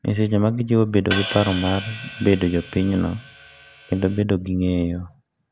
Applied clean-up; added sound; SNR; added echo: none; Hi-hat; 8 dB; none.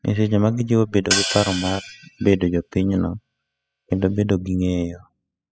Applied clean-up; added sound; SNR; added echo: classical method spectral subtraction.